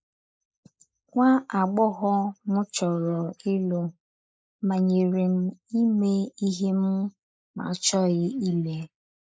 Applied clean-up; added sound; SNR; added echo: neural mask model Resemble Enhance denoiser.